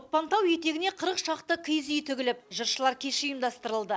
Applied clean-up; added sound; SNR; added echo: none; none; none; none.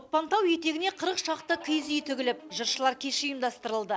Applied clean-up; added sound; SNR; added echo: none; Guitar; 20 dB; none.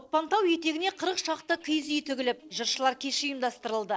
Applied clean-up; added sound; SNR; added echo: neural separator model SepFormer DNS4.